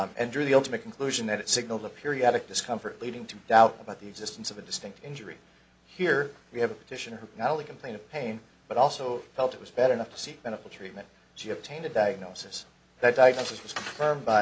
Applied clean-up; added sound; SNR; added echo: none; none; none; none.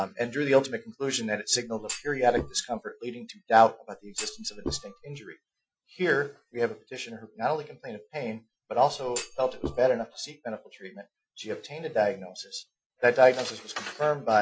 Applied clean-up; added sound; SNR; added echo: classical method Wiener filter.